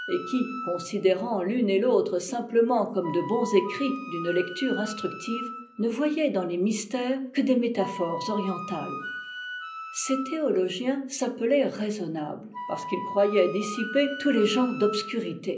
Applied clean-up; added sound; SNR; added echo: none; Wind instrument, woodwind instrument; 12 dB; reverberation time 0.5 s.